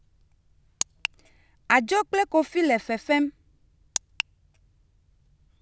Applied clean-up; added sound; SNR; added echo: none; none; none; none.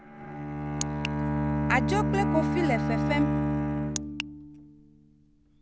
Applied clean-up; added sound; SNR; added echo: none; Bowed string instrument; -4 dB; none.